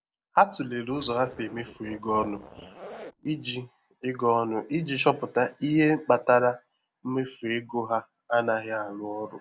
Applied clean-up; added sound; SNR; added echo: none; Zipper (clothing); 17 dB; none.